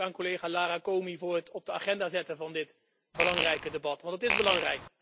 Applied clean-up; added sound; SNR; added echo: none; Fart; -1 dB; none.